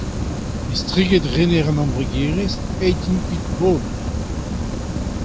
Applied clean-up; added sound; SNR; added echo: none; Fire; 2 dB; none.